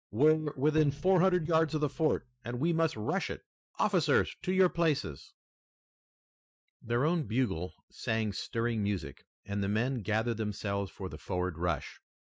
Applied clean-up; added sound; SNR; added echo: neural mask model DeepFilterNet 3.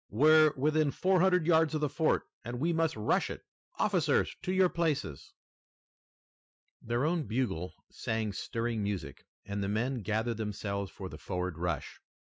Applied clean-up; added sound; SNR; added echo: none; none; none; none.